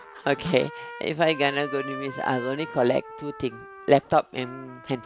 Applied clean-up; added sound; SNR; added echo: none; Trumpet; 14 dB; none.